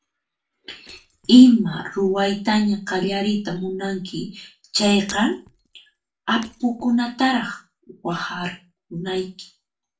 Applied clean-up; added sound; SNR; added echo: neural separator model SepFormer DNS4.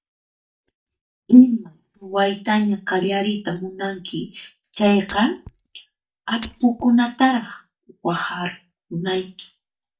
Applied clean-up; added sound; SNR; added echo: neural mask model DeepFilterNet 3.